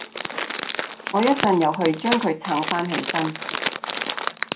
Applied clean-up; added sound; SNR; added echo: none; Crumpling, crinkling; 4 dB; reverberation time 0.2 s.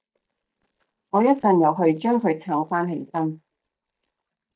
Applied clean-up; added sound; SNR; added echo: neural mask model DeepFilterNet 3.